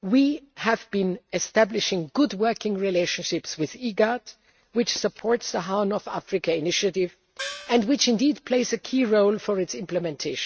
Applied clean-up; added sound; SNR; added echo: neural mask model RNNoise.